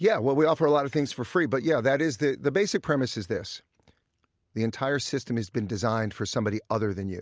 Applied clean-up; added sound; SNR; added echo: none; none; none; none.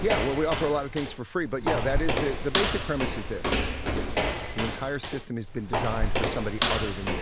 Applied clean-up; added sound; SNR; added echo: none; Walk, footsteps; -2 dB; none.